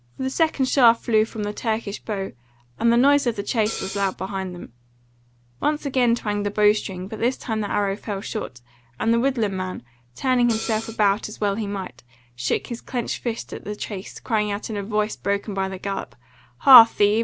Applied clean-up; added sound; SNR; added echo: none; Hi-hat; 9 dB; none.